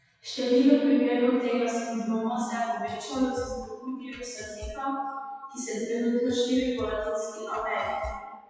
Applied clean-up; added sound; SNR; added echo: classical method WPE with log-MMSE.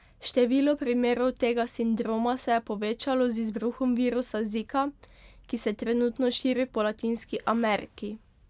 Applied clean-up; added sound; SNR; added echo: none; none; none; none.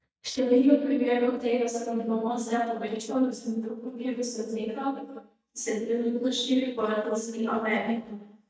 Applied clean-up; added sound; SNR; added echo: neural mask model DeepFilterNet 3.